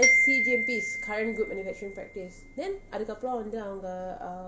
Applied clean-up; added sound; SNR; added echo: none; Glockenspiel; -4 dB; reverberation time 0.2 s.